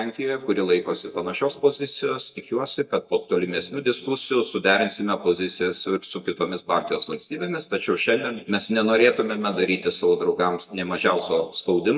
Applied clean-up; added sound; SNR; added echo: neural mask model DeepFilterNet 3.